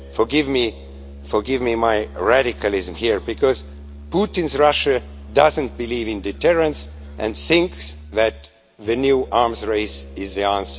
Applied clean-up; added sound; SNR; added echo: none; Musical instrument; 16 dB; none.